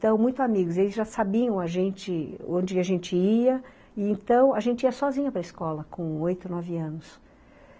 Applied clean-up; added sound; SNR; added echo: none; none; none; none.